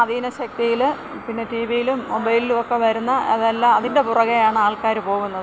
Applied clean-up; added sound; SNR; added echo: none; none; none; none.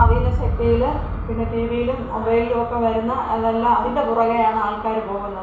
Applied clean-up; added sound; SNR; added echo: none; Boom; 5 dB; reverberation time 0.6 s.